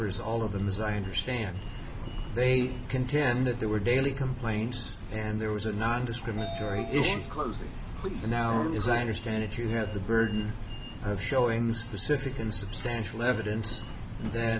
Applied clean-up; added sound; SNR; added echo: none; Sliding door; 12 dB; none.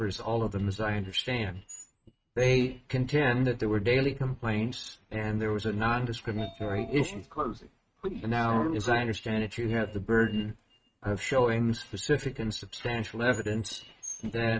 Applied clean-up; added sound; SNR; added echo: neural mask model RNNoise.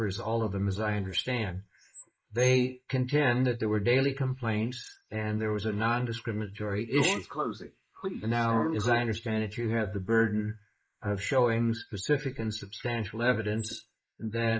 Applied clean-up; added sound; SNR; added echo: neural mask model Resemble Enhance denoiser.